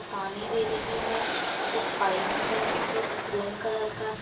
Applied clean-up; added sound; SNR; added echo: none; Train; -1 dB; reverberation time 0.2 s.